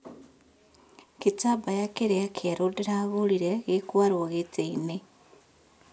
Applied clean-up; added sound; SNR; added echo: none; none; none; none.